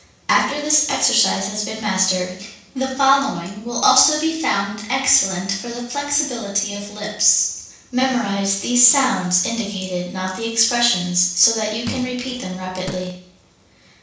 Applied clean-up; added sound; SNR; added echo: none; Fart; 14 dB; reverberation time 0.7 s.